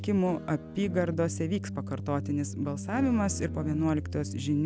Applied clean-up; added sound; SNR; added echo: none; Guitar; 12 dB; none.